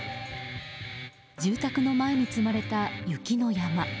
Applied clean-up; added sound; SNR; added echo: none; Guitar; 10 dB; none.